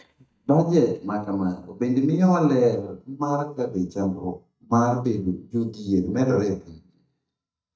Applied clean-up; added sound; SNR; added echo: neural mask model DeepFilterNet 3.